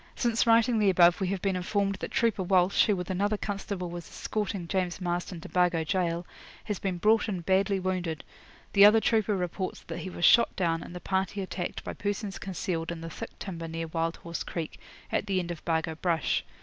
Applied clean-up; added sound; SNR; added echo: none; none; none; none.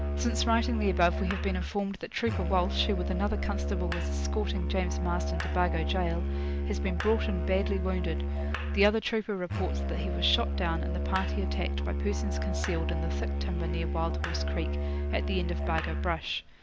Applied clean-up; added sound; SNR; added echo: none; Musical instrument; -2 dB; none.